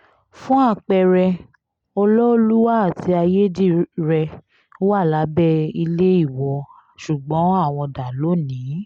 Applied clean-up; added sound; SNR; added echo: none; none; none; none.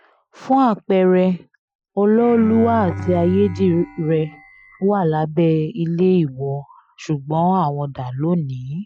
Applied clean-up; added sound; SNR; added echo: classical method Wiener filter.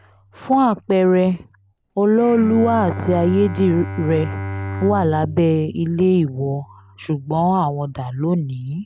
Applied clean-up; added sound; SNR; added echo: none; Bowed string instrument; 12 dB; none.